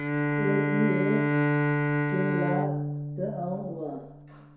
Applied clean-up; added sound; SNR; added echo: none; Bowed string instrument; -4 dB; reverberation time 0.7 s.